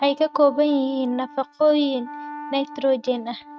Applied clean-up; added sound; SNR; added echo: neural mask model RNNoise.